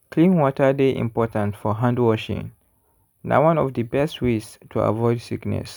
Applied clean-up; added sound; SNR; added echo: none; none; none; none.